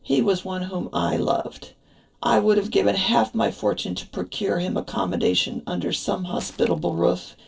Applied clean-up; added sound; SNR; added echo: neural separator model SepFormer DNS4.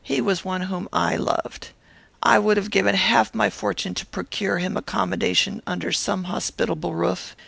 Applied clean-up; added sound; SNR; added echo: none; none; none; none.